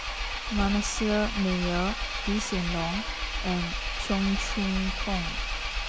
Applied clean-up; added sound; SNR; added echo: none; Engine; 1 dB; none.